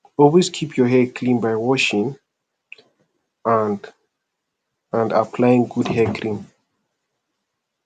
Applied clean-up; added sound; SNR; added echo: none; none; none; none.